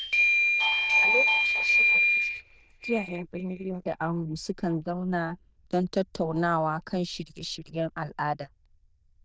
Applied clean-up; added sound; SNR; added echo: neural diffusion model UNIVERSE++.